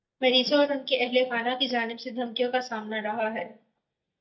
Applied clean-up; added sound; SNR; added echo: neural mask model DeepFilterNet 3.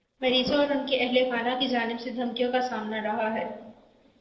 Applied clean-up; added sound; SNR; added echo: neural separator model SepFormer DNS4.